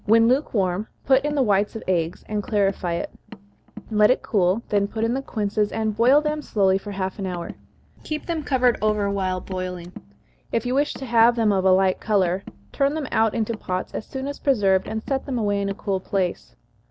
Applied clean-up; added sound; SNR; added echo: none; Car; 20 dB; none.